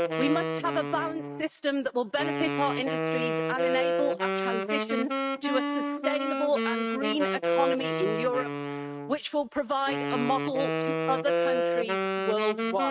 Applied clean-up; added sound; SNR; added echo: neural mask model RNNoise.